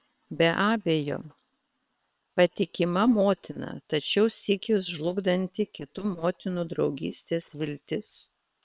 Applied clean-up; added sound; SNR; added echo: neural separator model SepFormer WHAM!.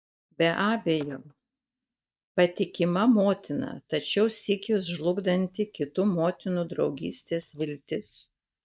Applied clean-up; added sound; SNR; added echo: neural mask model DeepFilterNet 3.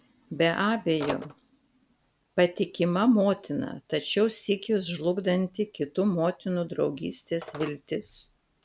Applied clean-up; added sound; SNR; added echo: none; Telephone; 20 dB; none.